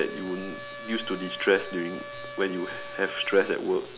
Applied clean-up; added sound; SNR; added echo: none; Wind instrument, woodwind instrument; 12 dB; none.